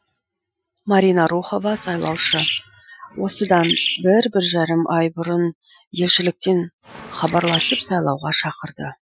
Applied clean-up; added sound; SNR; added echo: classical method Wiener filter.